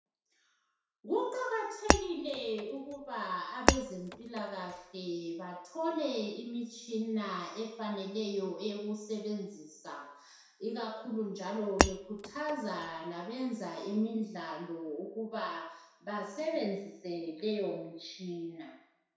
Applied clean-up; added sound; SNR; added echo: none; Shatter; -4 dB; reverberation time 0.7 s.